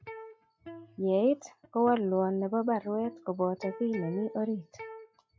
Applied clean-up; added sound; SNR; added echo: classical method log-MMSE.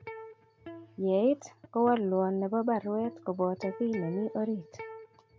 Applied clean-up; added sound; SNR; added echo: none; Electric guitar; 17 dB; none.